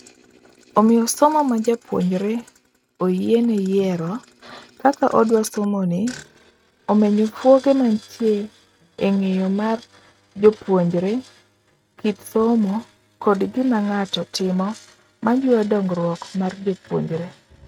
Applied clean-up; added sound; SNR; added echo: neural mask model RNNoise.